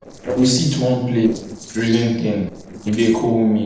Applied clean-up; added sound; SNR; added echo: neural separator model SepFormer DNS4.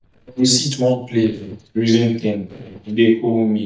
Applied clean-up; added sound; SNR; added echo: neural mask model DeepFilterNet 3.